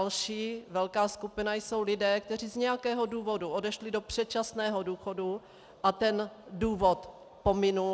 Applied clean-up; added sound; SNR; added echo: none; none; none; none.